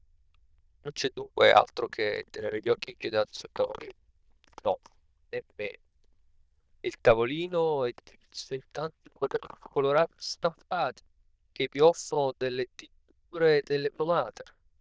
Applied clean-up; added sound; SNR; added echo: neural diffusion model UNIVERSE++.